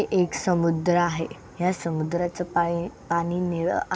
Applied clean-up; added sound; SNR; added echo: none; none; none; none.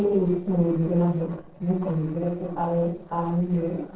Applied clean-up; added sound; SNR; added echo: neural separator model SepFormer DNS4.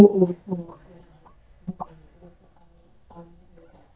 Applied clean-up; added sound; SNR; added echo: neural mask model DeepFilterNet 3.